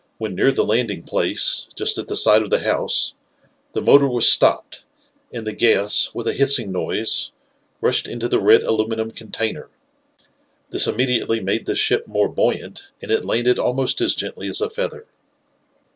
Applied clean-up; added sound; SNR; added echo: none; none; none; none.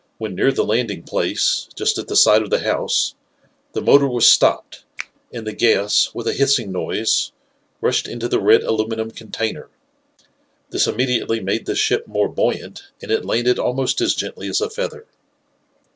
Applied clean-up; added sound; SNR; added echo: none; Finger snapping; 14 dB; none.